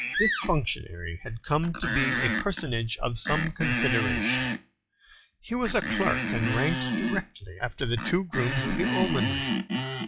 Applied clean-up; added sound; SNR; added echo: classical method log-MMSE.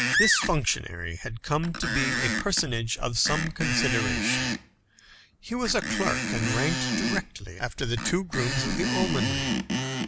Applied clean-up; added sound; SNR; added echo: none; Screech; 0 dB; none.